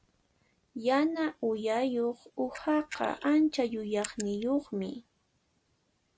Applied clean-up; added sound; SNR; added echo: none; Camera; 15 dB; none.